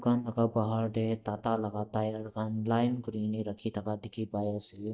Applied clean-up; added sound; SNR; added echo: neural mask model DeepFilterNet 3.